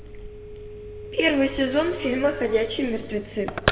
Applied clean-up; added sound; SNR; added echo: none; Telephone; 7 dB; reverberation time 1.5 s.